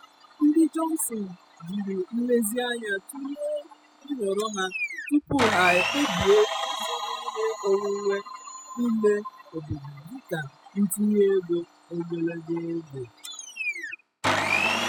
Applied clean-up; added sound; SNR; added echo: classical method spectral subtraction.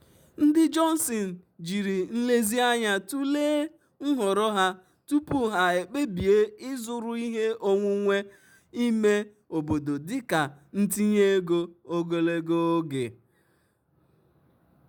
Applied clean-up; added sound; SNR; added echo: none; none; none; none.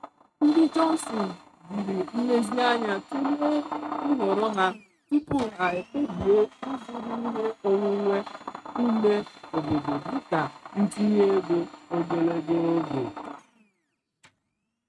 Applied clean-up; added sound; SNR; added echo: neural mask model RNNoise.